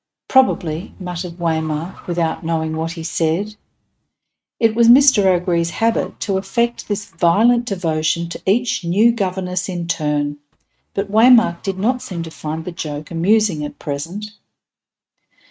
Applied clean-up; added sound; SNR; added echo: neural mask model RNNoise.